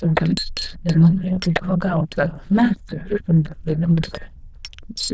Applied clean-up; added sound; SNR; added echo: neural diffusion model UNIVERSE++.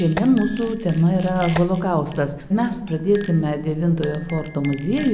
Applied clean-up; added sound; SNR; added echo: none; Tap + Chink, clink; 15 dB; none.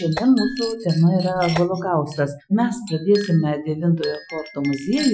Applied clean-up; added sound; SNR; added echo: classical method Wiener filter.